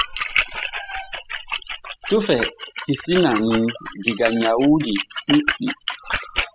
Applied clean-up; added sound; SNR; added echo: classical method spectral subtraction.